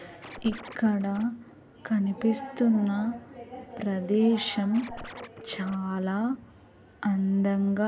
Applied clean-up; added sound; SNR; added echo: none; Scratching (performance technique); 16 dB; none.